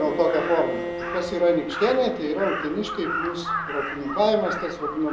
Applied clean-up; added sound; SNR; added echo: none; Crow + Bowed string instrument; 6 dB; none.